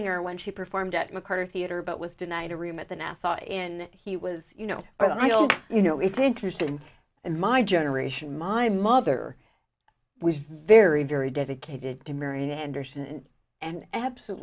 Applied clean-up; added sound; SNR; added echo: none; none; none; none.